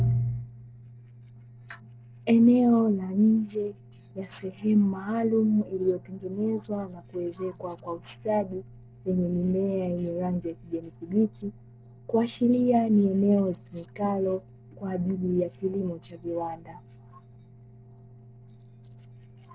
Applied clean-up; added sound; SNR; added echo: neural separator model SepFormer DNS4.